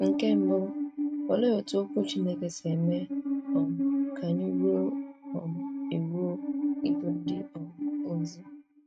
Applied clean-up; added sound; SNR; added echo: neural mask model RNNoise.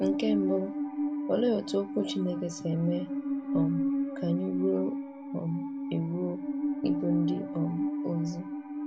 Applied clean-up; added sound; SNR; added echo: none; Musical instrument; 0 dB; none.